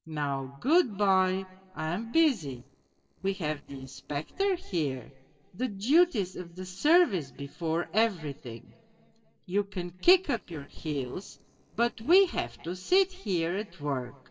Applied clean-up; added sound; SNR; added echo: neural separator model SepFormer DNS4.